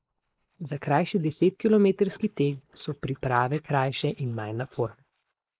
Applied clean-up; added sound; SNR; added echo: neural mask model Resemble Enhance denoiser.